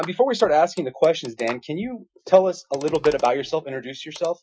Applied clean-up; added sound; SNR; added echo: classical method Wiener filter.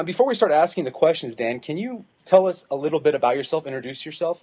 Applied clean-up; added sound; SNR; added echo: none; none; none; none.